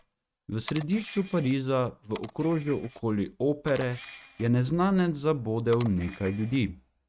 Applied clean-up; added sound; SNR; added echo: neural mask model RNNoise.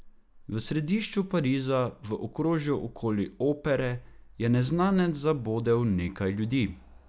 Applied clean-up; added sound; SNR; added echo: none; none; none; none.